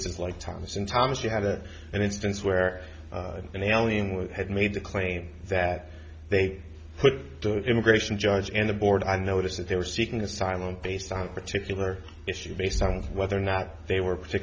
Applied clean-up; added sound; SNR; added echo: none; none; none; none.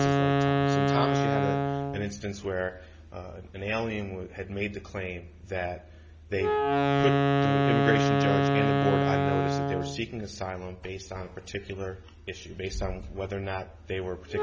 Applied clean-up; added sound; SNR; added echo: none; Wind instrument, woodwind instrument; -5 dB; none.